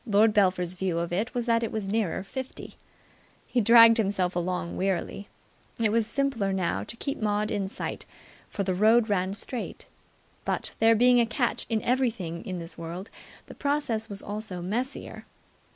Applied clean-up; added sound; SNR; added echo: none; none; none; none.